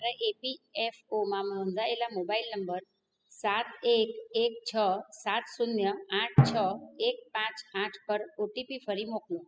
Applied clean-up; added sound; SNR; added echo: classical method spectral subtraction.